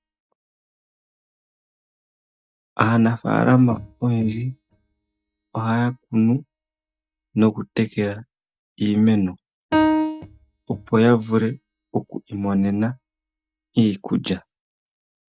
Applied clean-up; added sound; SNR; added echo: neural mask model DeepFilterNet 3.